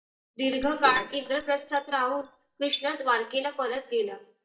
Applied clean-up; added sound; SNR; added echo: neural mask model DeepFilterNet 3.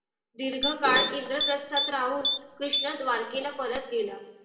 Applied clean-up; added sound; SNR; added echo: none; Typing; 2 dB; reverberation time 1.0 s.